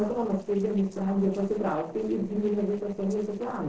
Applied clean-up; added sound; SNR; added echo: neural separator model SepFormer DNS4.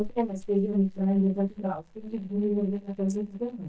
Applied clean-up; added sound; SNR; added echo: neural mask model DeepFilterNet 3.